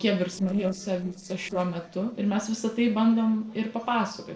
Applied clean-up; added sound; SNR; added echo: neural separator model SepFormer DNS4.